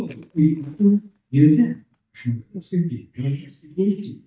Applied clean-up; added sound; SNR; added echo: neural mask model DeepFilterNet 3.